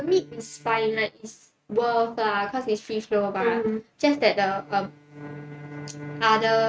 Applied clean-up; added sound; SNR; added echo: neural mask model RNNoise.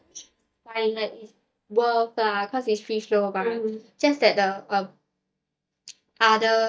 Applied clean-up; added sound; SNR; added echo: neural mask model DeepFilterNet 3.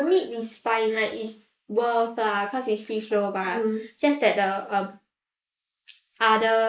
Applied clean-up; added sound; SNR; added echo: neural mask model Resemble Enhance denoiser.